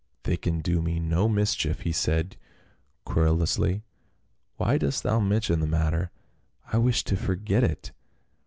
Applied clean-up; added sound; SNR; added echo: none; none; none; none.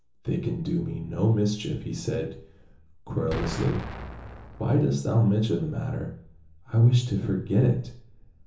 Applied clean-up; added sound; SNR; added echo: none; Explosion; 12 dB; reverberation time 1.2 s.